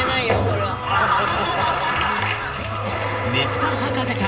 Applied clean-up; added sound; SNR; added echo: none; Crow; 6 dB; reverberation time 0.2 s.